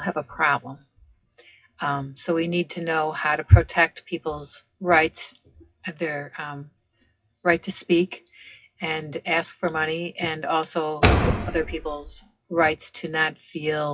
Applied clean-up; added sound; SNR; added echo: classical method WPE with log-MMSE.